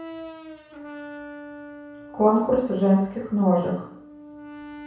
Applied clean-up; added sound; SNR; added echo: none; Brass instrument; 16 dB; reverberation time 0.6 s.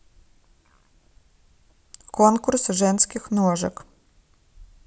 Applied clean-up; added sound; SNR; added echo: none; none; none; none.